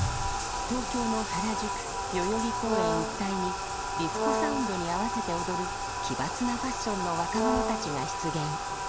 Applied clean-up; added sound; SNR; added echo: none; Bathtub (filling or washing) + Brass instrument; -2 dB; none.